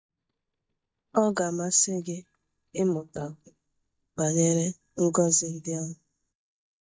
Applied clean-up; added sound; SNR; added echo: neural mask model DeepFilterNet 3.